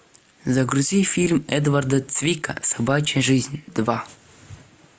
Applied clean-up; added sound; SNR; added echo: none; none; none; none.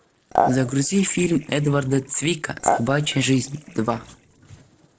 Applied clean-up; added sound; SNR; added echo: neural separator model SepFormer DNS4.